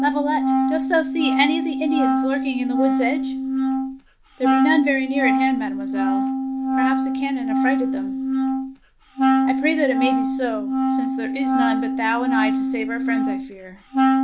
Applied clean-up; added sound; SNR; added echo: none; Wind instrument, woodwind instrument; -4 dB; none.